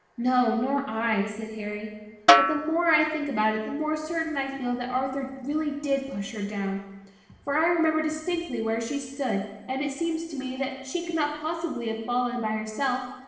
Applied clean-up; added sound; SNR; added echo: none; Snare drum; -3 dB; reverberation time 0.9 s.